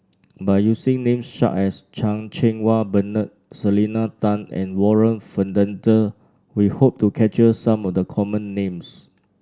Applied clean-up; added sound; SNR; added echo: none; none; none; none.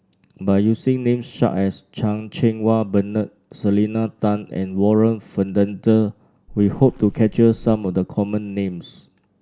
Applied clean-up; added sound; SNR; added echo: none; Water / Splash, splatter; 19 dB; none.